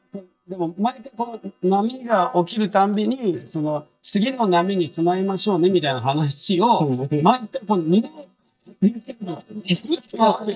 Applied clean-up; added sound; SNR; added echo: neural mask model DeepFilterNet 3.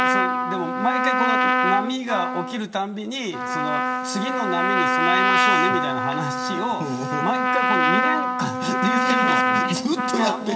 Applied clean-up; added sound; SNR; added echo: none; Trumpet; -4 dB; reverberation time 2.0 s.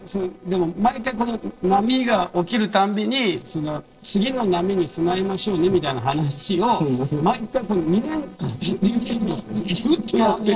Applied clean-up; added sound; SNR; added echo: neural separator model SepFormer DNS4.